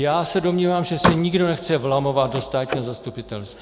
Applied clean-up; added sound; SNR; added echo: none; Slam; 8 dB; none.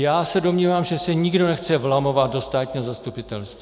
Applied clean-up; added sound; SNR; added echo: none; none; none; none.